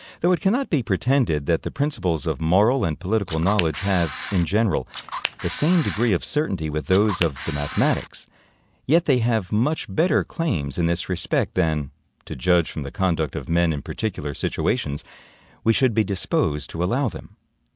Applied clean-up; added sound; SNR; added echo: none; Camera; 10 dB; none.